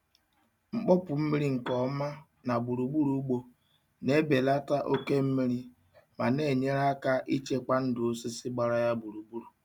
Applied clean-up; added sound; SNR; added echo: none; Piano; 14 dB; none.